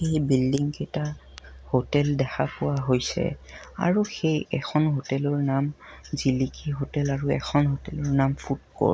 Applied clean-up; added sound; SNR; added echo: none; none; none; none.